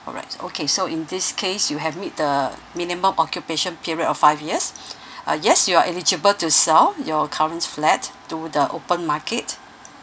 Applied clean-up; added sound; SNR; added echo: none; none; none; none.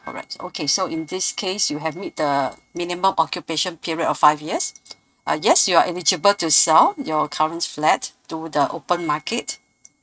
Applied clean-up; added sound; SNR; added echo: neural mask model RNNoise.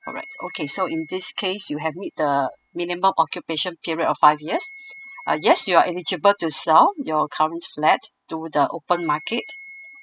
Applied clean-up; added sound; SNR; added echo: classical method spectral subtraction.